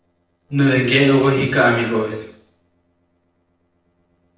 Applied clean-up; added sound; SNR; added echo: neural separator model SepFormer DNS4.